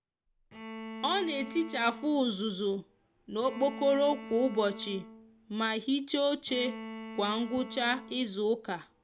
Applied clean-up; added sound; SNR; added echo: none; Bowed string instrument; 14 dB; none.